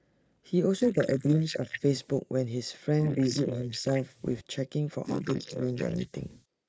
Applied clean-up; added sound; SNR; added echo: neural mask model Resemble Enhance denoiser.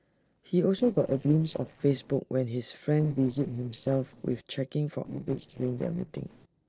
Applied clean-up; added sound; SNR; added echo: neural separator model SepFormer DNS4.